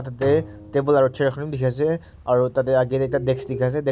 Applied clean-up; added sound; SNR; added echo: none; Bowed string instrument; 19 dB; none.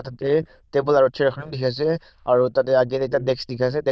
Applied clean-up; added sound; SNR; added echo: neural diffusion model UNIVERSE++.